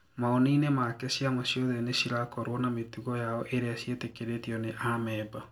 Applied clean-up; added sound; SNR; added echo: none; none; none; reverberation time 0.2 s.